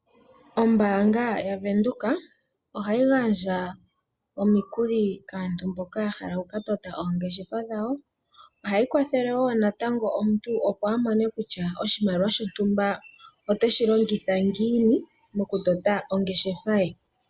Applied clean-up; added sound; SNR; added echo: none; none; none; none.